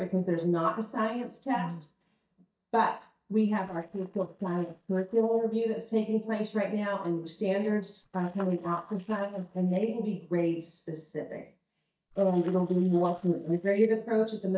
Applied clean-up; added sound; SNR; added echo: neural mask model DeepFilterNet 3.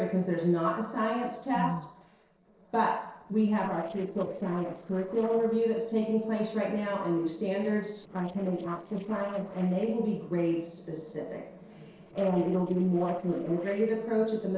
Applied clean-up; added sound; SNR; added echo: neural separator model SepFormer DNS4.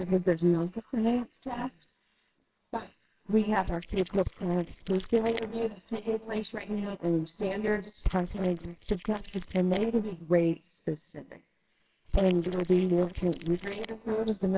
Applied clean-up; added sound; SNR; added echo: neural separator model SepFormer WHAMR!.